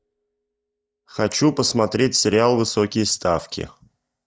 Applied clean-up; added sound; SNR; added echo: neural mask model DeepFilterNet 3.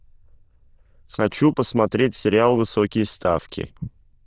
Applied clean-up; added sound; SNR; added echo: neural diffusion model UNIVERSE++.